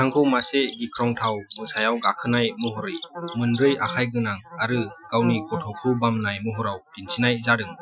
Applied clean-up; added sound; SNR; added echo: classical method Wiener filter.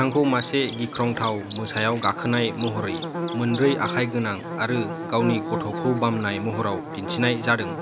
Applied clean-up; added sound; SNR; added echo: none; Buzz / Bird; 7 dB; none.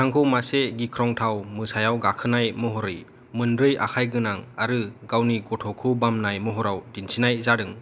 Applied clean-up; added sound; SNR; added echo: none; none; none; none.